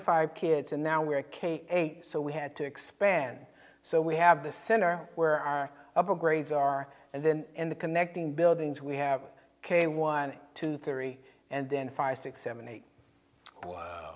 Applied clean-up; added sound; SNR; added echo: none; none; none; none.